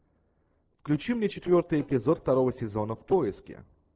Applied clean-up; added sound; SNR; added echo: neural separator model SepFormer DNS4.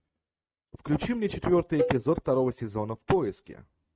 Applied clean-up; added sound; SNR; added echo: neural mask model RNNoise.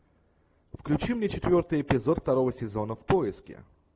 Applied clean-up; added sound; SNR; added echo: none; none; none; none.